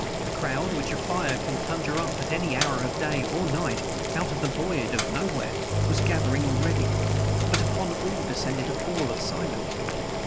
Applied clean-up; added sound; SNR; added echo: none; Bowed string instrument + Boiling; -4 dB; none.